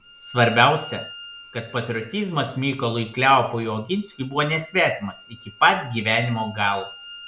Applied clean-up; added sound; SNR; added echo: none; Bowed string instrument; 19 dB; none.